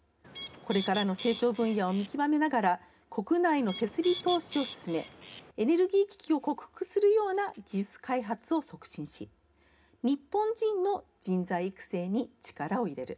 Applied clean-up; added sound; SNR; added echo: none; Bird; 12 dB; reverberation time 0.3 s.